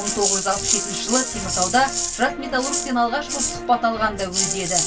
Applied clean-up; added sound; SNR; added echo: none; Rattle (instrument); 2 dB; reverberation time 0.2 s.